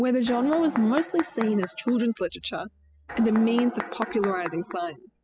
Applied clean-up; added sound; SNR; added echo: classical method spectral subtraction.